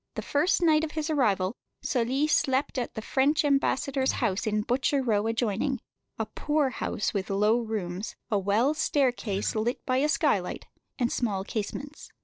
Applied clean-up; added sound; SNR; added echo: neural separator model SepFormer DNS4.